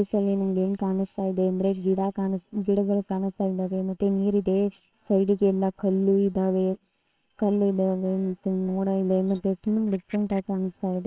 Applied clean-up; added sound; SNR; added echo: neural separator model SepFormer WHAMR!.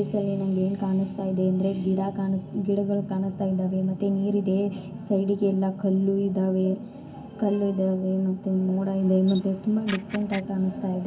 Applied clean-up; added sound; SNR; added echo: none; Camera; 17 dB; reverberation time 0.3 s.